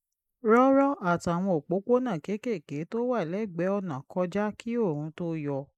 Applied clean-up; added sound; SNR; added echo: neural mask model Resemble Enhance denoiser.